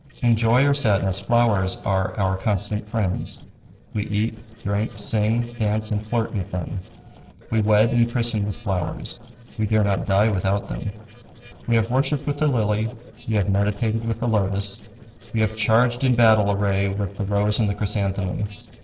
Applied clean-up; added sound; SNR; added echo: neural separator model SepFormer DNS4.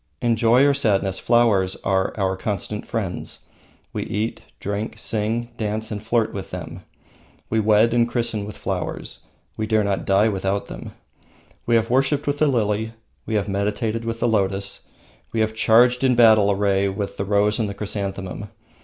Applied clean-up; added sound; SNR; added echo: none; none; none; none.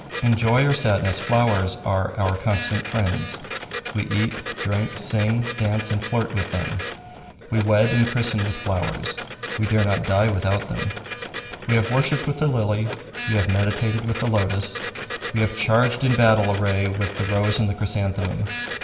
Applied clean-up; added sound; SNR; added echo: none; Printer; 10 dB; reverberation time 2.4 s.